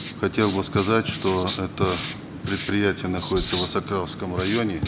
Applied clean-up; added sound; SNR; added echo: none; Writing; 7 dB; none.